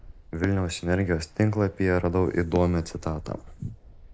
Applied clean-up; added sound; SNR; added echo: neural mask model Resemble Enhance denoiser.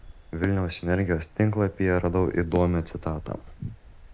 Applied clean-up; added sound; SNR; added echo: none; Stream + Fireworks; 16 dB; none.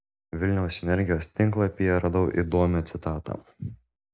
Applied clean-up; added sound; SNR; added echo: none; none; none; none.